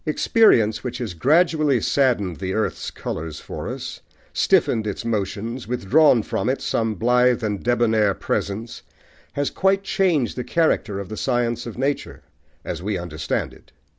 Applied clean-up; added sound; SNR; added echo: none; none; none; none.